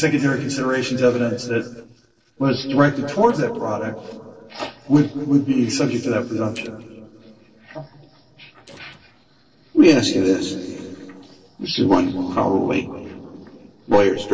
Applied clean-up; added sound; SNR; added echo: neural separator model SepFormer DNS4.